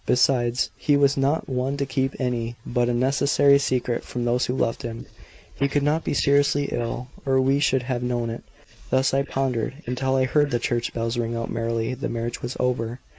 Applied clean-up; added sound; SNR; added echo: neural mask model Resemble Enhance denoiser.